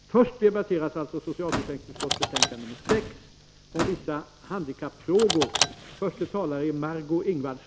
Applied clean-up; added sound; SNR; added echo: none; Car + Slam / Microwave oven; 4 dB; none.